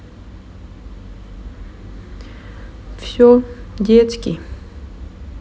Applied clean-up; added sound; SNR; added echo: none; none; none; none.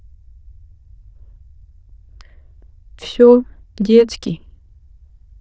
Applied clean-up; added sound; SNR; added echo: neural diffusion model UNIVERSE++.